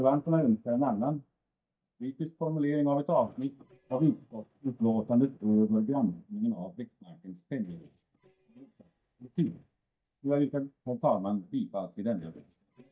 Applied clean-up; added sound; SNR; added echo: neural mask model DeepFilterNet 3.